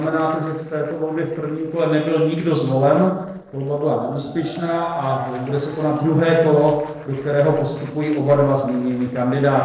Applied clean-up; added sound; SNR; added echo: neural separator model SepFormer DNS4.